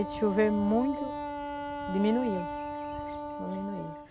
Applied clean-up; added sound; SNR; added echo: none; Wind instrument, woodwind instrument; 6 dB; none.